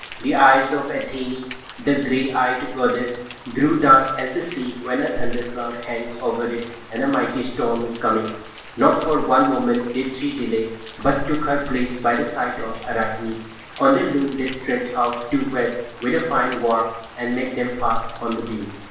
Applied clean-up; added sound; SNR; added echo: none; Rain; 19 dB; reverberation time 0.7 s.